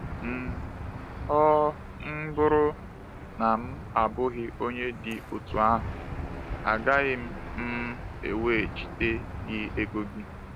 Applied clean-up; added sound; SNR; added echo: none; Engine / Aircraft; 9 dB; none.